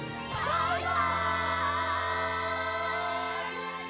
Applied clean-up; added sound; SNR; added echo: none; none; none; none.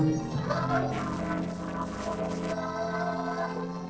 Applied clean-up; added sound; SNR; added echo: neural separator model SepFormer DNS4.